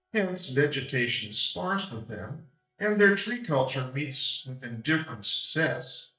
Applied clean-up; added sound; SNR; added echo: neural mask model DeepFilterNet 3.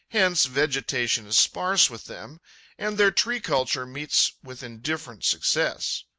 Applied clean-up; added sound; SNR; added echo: none; none; none; none.